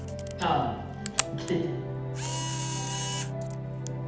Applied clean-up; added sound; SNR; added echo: none; Camera; 6 dB; reverberation time 0.8 s.